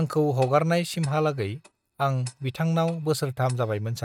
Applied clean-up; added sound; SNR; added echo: neural mask model RNNoise.